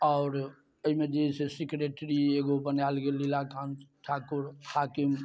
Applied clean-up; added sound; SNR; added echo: none; none; none; none.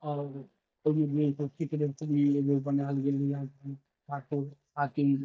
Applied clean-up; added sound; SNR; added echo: neural mask model DeepFilterNet 3.